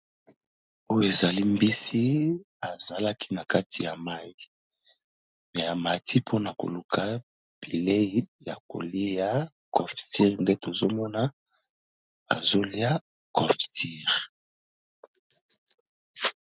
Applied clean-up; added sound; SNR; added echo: none; none; none; none.